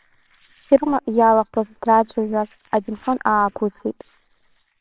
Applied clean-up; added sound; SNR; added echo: neural separator model SepFormer WHAMR!.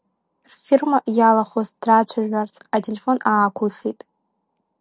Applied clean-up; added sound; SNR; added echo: none; none; none; none.